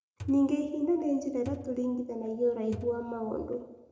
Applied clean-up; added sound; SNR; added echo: none; Thump, thud; 16 dB; reverberation time 0.6 s.